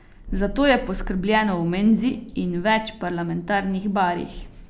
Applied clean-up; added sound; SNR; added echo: none; Thunder; 13 dB; none.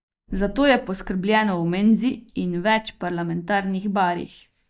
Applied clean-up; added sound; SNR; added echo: neural mask model DeepFilterNet 3.